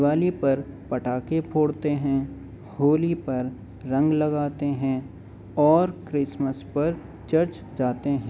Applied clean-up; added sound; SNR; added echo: none; none; none; none.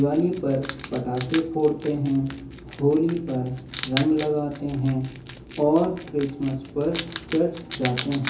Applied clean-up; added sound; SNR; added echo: none; Wild animals; 11 dB; reverberation time 0.7 s.